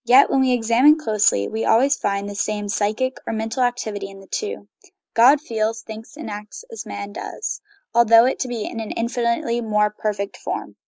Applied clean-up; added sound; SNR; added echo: neural mask model Resemble Enhance denoiser.